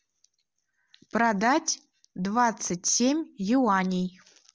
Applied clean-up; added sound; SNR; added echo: none; none; none; none.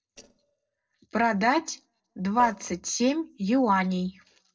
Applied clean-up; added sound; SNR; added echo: neural separator model SepFormer DNS4.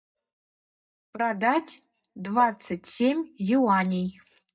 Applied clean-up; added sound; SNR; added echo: neural mask model DeepFilterNet 3.